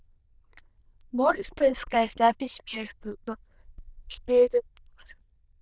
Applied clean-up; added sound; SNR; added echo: neural diffusion model UNIVERSE++.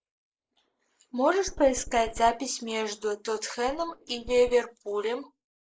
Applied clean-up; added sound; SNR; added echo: neural mask model Resemble Enhance denoiser.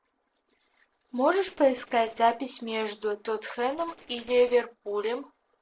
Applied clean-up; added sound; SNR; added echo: neural separator model SepFormer DNS4.